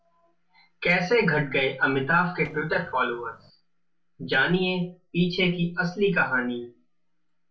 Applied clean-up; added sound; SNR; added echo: neural separator model SepFormer DNS4.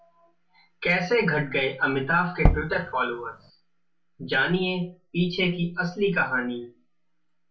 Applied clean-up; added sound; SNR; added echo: none; Tap / Bass drum; -2 dB; reverberation time 0.1 s.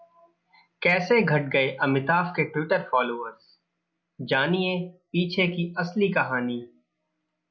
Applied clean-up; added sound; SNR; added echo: none; none; none; none.